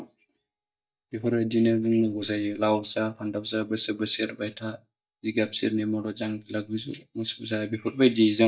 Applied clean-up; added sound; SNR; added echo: neural mask model DeepFilterNet 3.